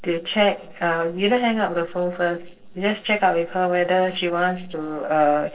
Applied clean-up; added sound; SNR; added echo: neural separator model SepFormer DNS4.